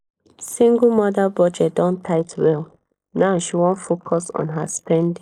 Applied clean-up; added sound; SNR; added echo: neural mask model Resemble Enhance denoiser.